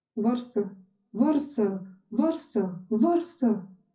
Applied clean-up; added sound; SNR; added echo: none; none; none; reverberation time 0.4 s.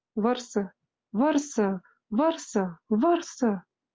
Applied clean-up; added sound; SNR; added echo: none; none; none; none.